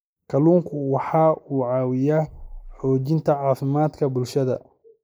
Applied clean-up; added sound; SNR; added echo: neural mask model Resemble Enhance denoiser.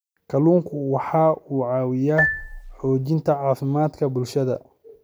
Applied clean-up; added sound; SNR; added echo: none; Marimba, xylophone; 7 dB; none.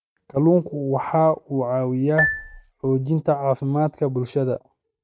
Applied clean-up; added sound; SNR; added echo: neural mask model RNNoise.